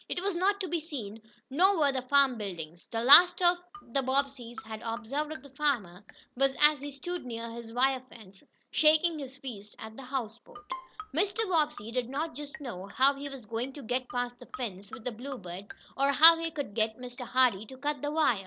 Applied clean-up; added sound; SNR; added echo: none; Marimba, xylophone + Bowed string instrument; 17 dB; none.